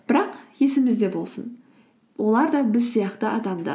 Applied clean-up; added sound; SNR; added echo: none; none; none; none.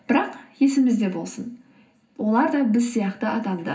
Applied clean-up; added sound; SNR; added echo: none; none; none; reverberation time 0.4 s.